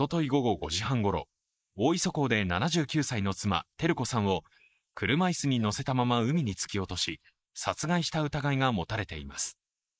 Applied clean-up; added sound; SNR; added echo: neural mask model Resemble Enhance denoiser.